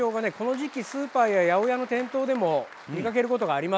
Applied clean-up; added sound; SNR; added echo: none; Applause; 19 dB; none.